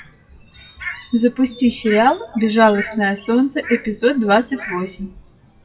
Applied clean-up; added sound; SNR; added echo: classical method WPE with log-MMSE.